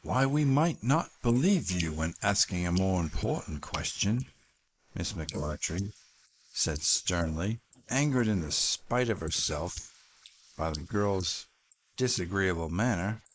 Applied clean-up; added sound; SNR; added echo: neural mask model Resemble Enhance denoiser.